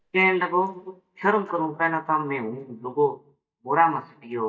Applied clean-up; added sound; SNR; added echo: neural mask model DeepFilterNet 3.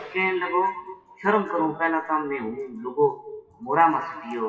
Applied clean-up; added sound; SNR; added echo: classical method WPE with log-MMSE.